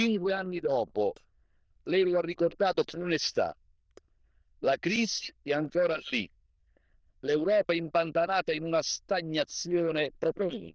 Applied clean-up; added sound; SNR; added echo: neural diffusion model UNIVERSE++.